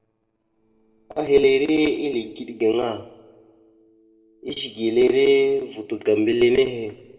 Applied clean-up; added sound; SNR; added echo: neural separator model SepFormer DNS4.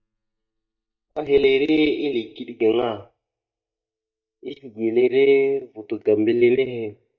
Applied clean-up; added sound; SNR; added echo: neural mask model DeepFilterNet 3.